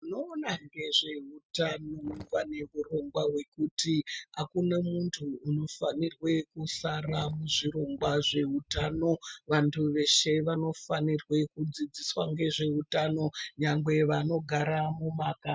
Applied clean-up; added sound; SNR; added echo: neural mask model RNNoise.